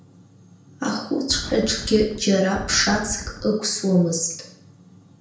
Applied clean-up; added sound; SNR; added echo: none; Wind; 11 dB; reverberation time 0.5 s.